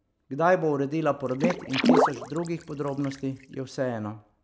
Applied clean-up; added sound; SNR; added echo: none; Water / Splash, splatter; -1 dB; none.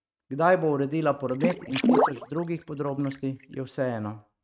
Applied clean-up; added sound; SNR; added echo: neural mask model RNNoise.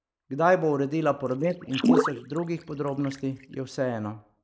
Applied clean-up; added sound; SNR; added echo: neural mask model Resemble Enhance denoiser.